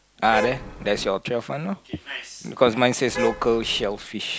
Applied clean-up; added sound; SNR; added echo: none; Traffic noise, roadway noise / Vehicle horn, car horn, honking; 7 dB; none.